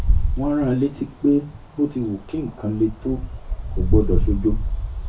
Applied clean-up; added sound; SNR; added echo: none; Wind; -1 dB; reverberation time 0.2 s.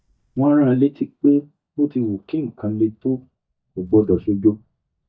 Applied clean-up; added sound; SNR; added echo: neural mask model DeepFilterNet 3.